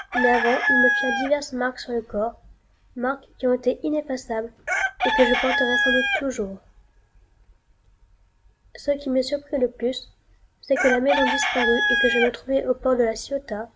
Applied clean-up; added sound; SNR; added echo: none; Chicken, rooster; 2 dB; none.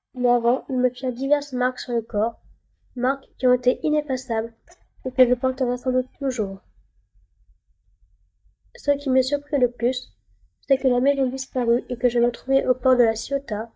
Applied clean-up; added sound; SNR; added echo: neural mask model DeepFilterNet 3.